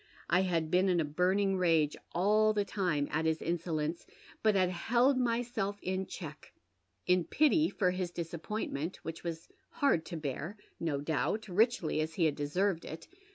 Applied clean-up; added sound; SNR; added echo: none; none; none; none.